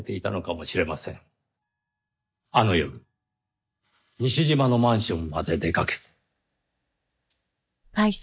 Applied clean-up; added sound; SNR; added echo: neural mask model DeepFilterNet 3.